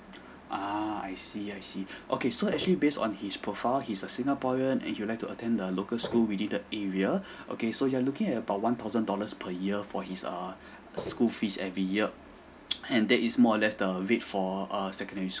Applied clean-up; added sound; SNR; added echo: none; Walk, footsteps; 8 dB; none.